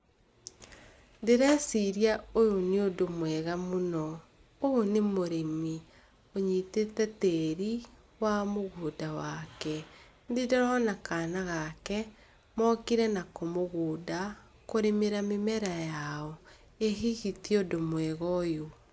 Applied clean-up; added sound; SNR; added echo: none; none; none; none.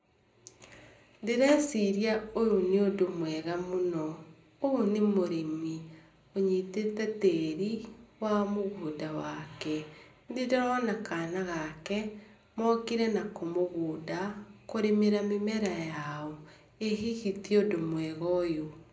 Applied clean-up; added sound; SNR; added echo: none; none; none; reverberation time 0.5 s.